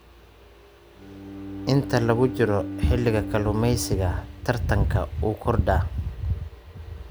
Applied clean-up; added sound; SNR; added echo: none; Bowed string instrument; 12 dB; none.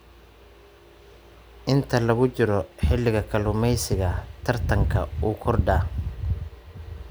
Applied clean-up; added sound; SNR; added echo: none; none; none; none.